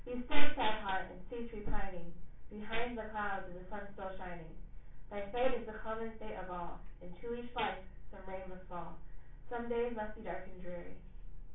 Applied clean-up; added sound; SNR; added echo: none; none; none; reverberation time 0.4 s.